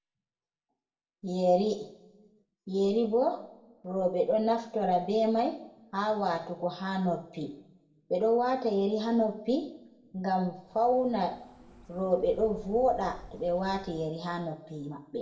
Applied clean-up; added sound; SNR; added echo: none; Bird; 20 dB; reverberation time 0.6 s.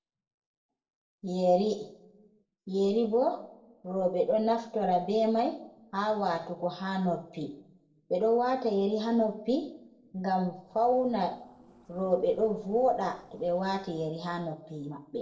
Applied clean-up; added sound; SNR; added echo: neural separator model SepFormer DNS4.